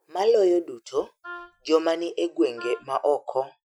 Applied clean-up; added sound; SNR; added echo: classical method Wiener filter.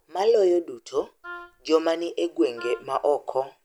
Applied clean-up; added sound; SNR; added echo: none; Wind instrument, woodwind instrument; 18 dB; none.